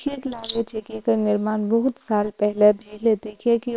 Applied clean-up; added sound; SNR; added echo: neural separator model SepFormer WHAM!.